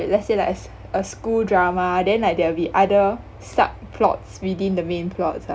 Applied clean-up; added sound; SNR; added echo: none; none; none; none.